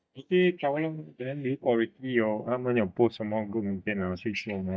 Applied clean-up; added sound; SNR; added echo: neural mask model DeepFilterNet 3.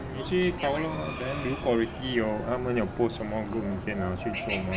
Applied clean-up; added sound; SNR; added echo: none; Chicken, rooster; 6 dB; none.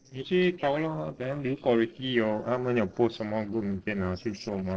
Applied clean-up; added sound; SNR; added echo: neural separator model SepFormer DNS4.